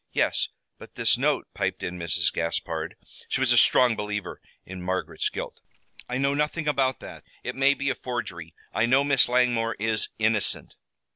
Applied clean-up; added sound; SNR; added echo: none; none; none; none.